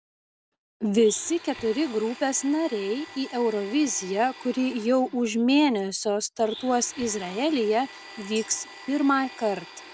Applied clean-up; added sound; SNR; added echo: none; Tambourine + Domestic sounds, home sounds; 18 dB; none.